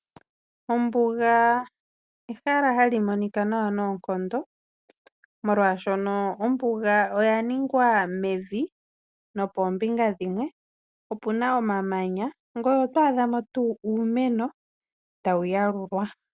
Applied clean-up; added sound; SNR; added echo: none; none; none; none.